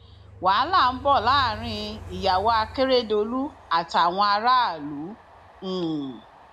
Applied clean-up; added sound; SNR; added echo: none; Train; 18 dB; none.